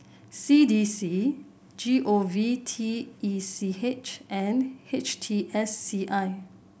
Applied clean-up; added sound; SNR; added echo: none; none; none; none.